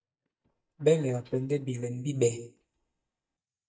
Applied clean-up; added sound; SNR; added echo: neural mask model DeepFilterNet 3.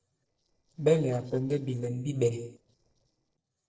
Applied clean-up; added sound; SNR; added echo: neural separator model SepFormer DNS4.